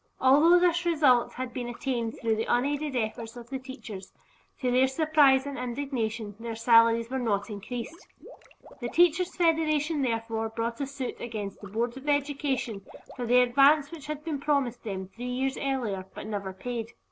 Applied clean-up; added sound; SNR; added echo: neural separator model SepFormer DNS4.